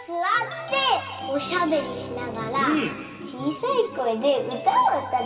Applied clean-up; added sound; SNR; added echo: none; Bowed string instrument; 15 dB; reverberation time 2.4 s.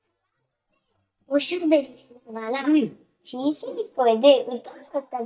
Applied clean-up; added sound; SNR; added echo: neural mask model DeepFilterNet 3.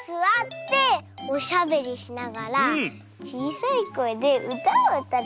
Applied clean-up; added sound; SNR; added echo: none; none; none; none.